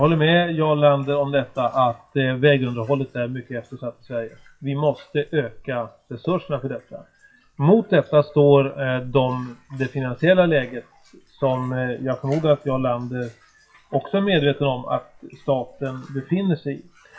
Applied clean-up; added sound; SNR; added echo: classical method WPE with log-MMSE.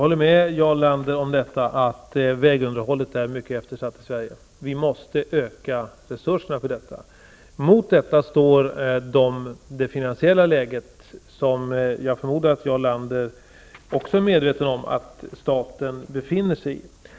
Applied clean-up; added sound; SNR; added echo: none; none; none; none.